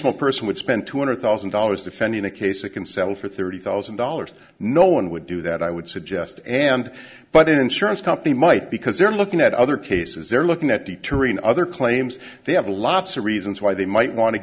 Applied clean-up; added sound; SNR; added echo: none; none; none; none.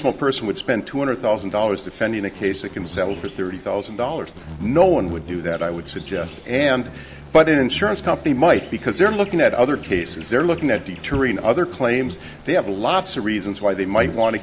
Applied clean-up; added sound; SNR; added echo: none; Insect; 16 dB; none.